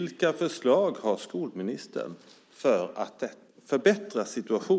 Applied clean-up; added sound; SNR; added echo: neural mask model Resemble Enhance denoiser.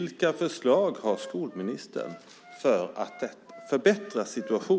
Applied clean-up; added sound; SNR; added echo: none; Wind instrument, woodwind instrument; 20 dB; none.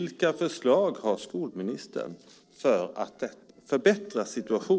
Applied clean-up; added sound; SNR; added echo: neural separator model SepFormer DNS4.